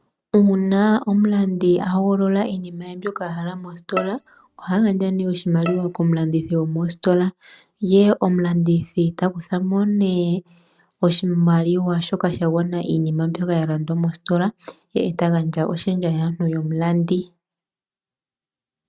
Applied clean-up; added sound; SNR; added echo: neural mask model RNNoise.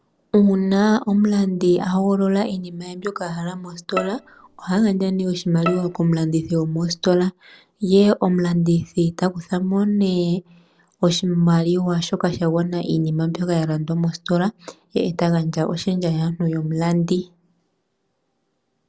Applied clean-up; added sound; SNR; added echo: none; Bowed string instrument; 13 dB; none.